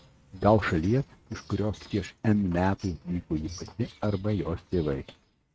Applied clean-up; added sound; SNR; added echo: neural mask model RNNoise.